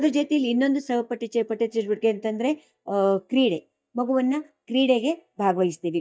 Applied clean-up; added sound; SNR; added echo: neural mask model DeepFilterNet 3.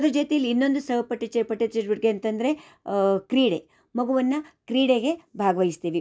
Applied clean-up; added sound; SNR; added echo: none; none; none; none.